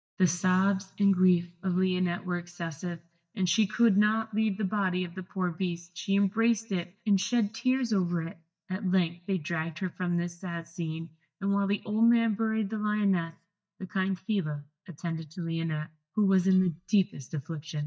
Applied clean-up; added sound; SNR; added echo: neural mask model DeepFilterNet 3.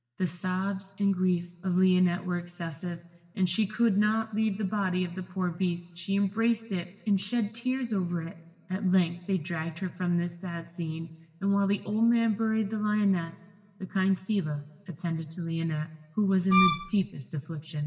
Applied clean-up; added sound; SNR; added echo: none; Wind instrument, woodwind instrument; 0 dB; reverberation time 1.3 s.